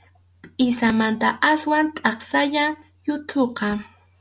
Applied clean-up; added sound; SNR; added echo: none; none; none; none.